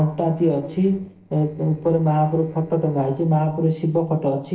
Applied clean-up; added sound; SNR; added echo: neural separator model SepFormer DNS4.